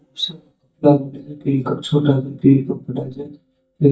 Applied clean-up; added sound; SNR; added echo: neural mask model DeepFilterNet 3.